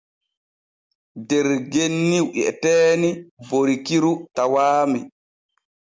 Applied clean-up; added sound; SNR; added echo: none; none; none; none.